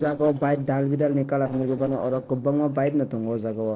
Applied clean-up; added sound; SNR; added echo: neural separator model SepFormer DNS4.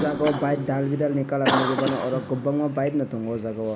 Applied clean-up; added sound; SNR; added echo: none; Drum + Cough; 5 dB; none.